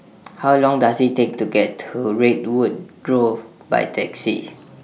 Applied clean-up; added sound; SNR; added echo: none; none; none; none.